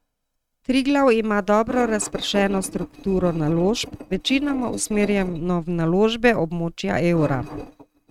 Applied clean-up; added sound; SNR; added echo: neural mask model RNNoise.